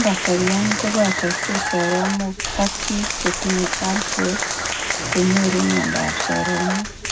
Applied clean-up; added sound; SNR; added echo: none; Applause; 2 dB; reverberation time 0.3 s.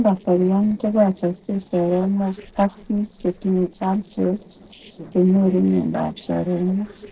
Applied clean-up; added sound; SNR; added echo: neural separator model SepFormer DNS4.